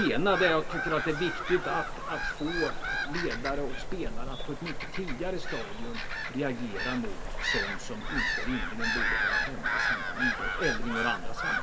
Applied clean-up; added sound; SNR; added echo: none; Gull, seagull / Bird vocalization, bird call, bird song; -2 dB; reverberation time 1.3 s.